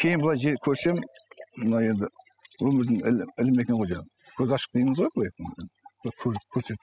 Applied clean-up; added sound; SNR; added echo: classical method spectral subtraction.